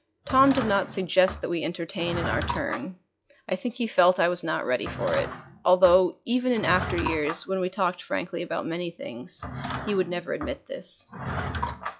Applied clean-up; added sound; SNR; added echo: classical method log-MMSE.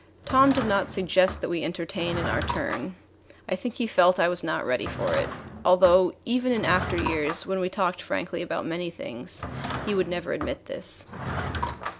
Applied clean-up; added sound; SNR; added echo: none; Drawer open or close / Wood; 9 dB; none.